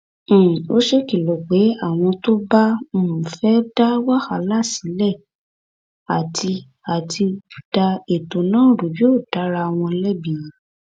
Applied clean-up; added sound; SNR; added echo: none; none; none; none.